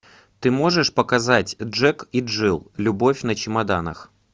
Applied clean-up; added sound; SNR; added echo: none; none; none; none.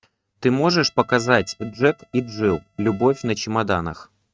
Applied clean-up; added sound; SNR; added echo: neural mask model RNNoise.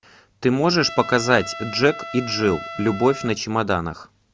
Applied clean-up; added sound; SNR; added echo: none; Trumpet; 13 dB; none.